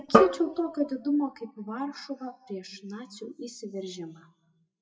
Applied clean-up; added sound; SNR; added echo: classical method WPE with log-MMSE.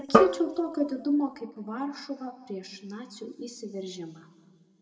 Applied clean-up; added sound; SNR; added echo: none; Drum; -4 dB; reverberation time 1.3 s.